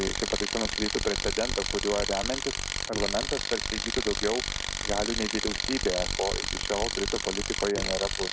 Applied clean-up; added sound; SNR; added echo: none; Tools; 0 dB; none.